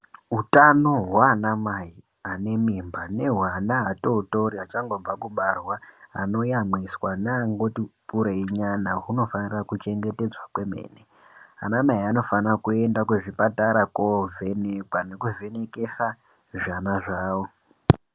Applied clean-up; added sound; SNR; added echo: none; none; none; none.